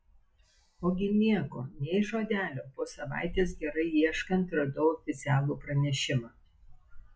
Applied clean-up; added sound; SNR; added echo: classical method log-MMSE.